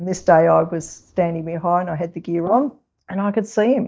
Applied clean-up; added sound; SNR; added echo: neural mask model DeepFilterNet 3.